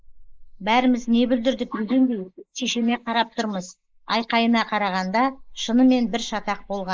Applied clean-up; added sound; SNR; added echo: neural mask model Resemble Enhance denoiser.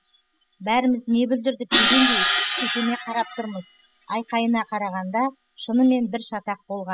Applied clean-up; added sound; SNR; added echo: classical method spectral subtraction.